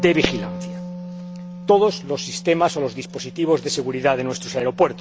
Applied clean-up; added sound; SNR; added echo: none; Wind instrument, woodwind instrument + Fireworks; 11 dB; none.